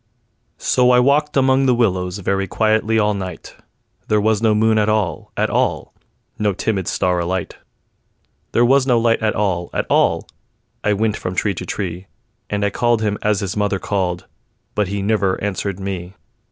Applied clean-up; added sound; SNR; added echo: none; none; none; none.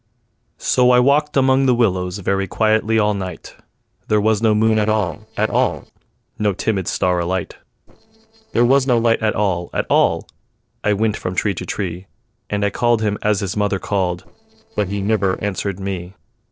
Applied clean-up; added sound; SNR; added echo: neural separator model SepFormer DNS4.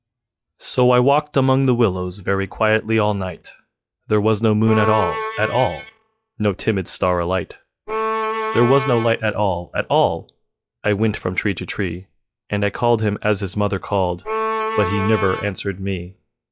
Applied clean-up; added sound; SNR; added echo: classical method log-MMSE.